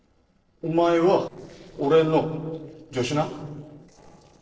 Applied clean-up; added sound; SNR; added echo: neural separator model SepFormer DNS4.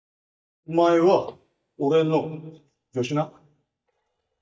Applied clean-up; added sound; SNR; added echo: neural mask model DeepFilterNet 3.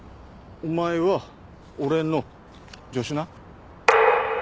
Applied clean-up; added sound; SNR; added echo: none; none; none; none.